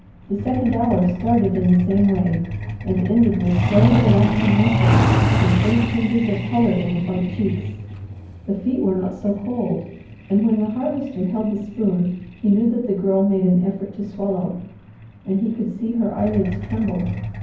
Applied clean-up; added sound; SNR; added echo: none; Truck; 3 dB; reverberation time 0.9 s.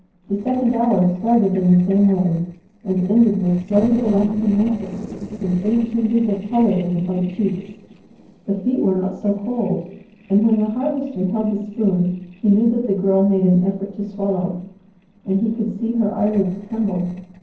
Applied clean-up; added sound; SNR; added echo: neural separator model SepFormer DNS4.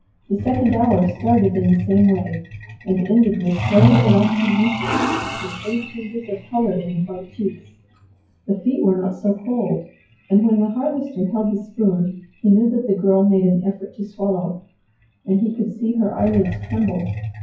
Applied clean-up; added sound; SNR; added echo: classical method WPE with log-MMSE.